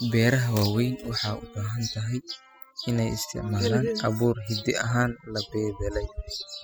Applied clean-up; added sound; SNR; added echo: classical method spectral subtraction.